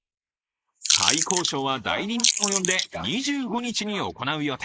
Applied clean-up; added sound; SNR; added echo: neural mask model Resemble Enhance denoiser.